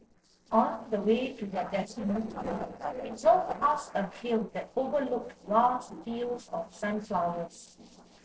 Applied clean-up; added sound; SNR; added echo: neural separator model SepFormer DNS4.